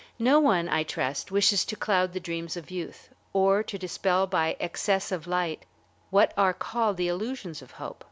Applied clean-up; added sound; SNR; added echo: none; none; none; none.